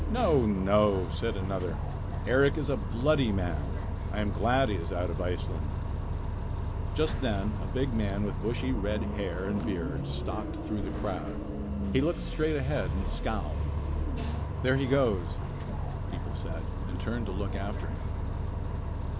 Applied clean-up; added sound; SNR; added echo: none; Bus; 0 dB; none.